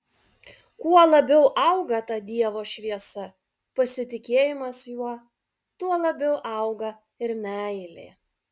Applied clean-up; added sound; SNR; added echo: none; none; none; none.